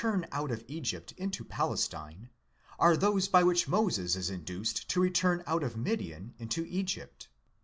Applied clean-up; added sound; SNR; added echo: none; none; none; none.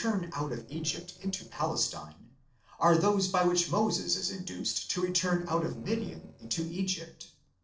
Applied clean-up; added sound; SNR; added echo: neural separator model SepFormer DNS4.